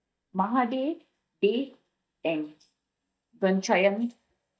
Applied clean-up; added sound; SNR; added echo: neural mask model DeepFilterNet 3.